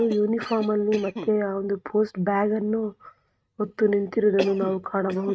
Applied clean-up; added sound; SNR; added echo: neural mask model RNNoise.